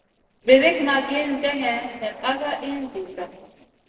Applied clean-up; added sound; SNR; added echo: neural separator model SepFormer DNS4.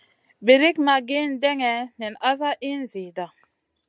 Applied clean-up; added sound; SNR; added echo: none; none; none; none.